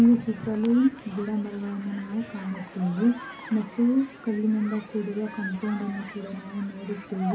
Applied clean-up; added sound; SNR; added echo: none; Human group actions; 16 dB; reverberation time 0.3 s.